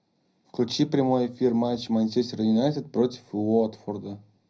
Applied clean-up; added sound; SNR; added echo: none; none; none; reverberation time 0.4 s.